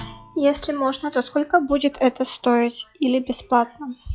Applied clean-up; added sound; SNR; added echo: classical method log-MMSE.